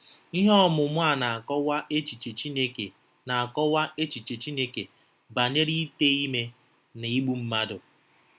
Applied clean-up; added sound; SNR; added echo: none; none; none; none.